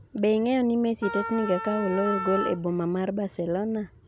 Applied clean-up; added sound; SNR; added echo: none; Wind instrument, woodwind instrument; 7 dB; none.